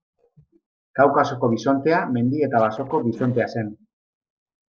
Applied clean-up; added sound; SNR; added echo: neural separator model SepFormer DNS4.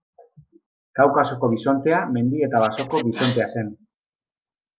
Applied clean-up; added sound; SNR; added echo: none; Scratching (performance technique); 13 dB; none.